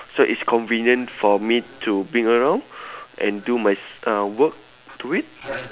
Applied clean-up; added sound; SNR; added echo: none; none; none; none.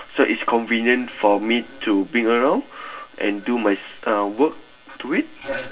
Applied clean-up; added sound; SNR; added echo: none; none; none; reverberation time 0.1 s.